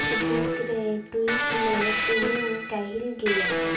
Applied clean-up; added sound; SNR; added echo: none; Electric guitar; -2 dB; reverberation time 0.3 s.